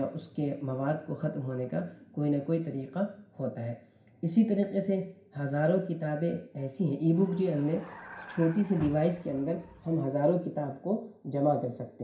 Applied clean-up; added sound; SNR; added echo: none; Vehicle; 17 dB; reverberation time 0.5 s.